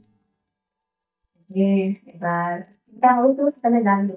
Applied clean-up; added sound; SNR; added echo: neural mask model DeepFilterNet 3.